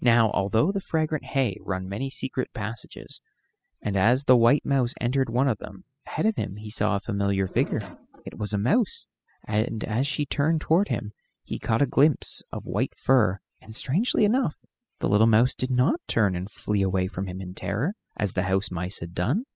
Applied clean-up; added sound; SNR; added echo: classical method spectral subtraction.